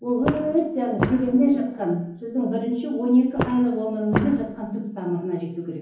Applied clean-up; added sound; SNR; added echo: none; Walk, footsteps; 6 dB; reverberation time 0.7 s.